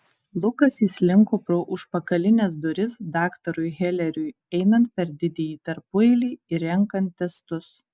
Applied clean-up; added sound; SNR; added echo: none; none; none; none.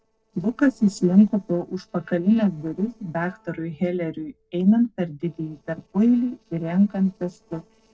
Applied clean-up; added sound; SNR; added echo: neural separator model SepFormer DNS4.